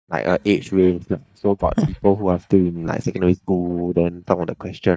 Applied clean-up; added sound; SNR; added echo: neural mask model DeepFilterNet 3.